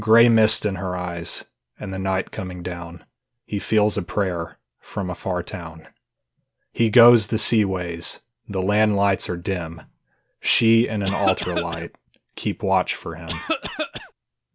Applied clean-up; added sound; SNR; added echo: none; Cough; 6 dB; none.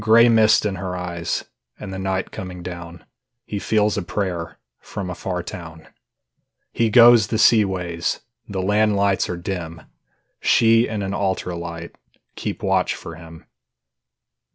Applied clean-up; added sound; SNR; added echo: none; none; none; none.